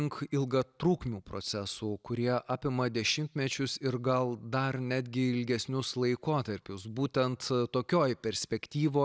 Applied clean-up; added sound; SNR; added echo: none; none; none; none.